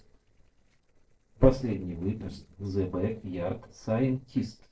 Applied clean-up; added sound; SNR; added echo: neural separator model SepFormer DNS4.